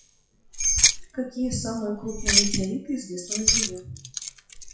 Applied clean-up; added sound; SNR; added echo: classical method WPE with log-MMSE.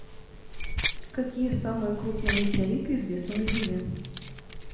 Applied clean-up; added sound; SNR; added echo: none; Keys jangling; -4 dB; reverberation time 1.0 s.